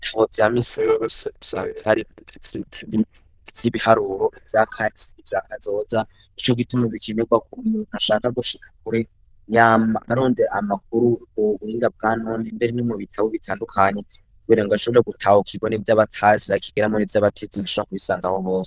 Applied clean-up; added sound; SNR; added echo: neural diffusion model UNIVERSE++.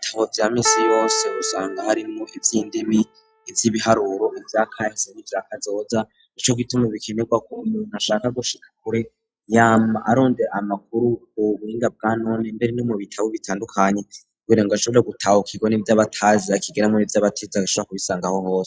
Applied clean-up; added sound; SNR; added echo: classical method log-MMSE.